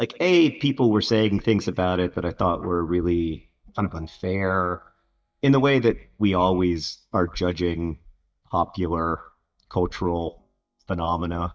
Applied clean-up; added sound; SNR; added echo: neural mask model DeepFilterNet 3.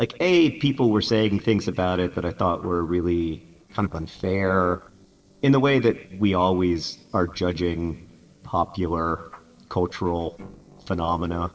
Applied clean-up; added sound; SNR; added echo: neural separator model SepFormer DNS4.